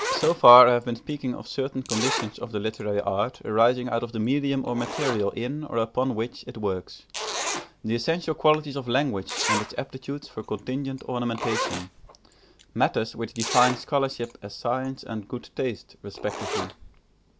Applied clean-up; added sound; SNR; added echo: none; Zipper (clothing); 10 dB; none.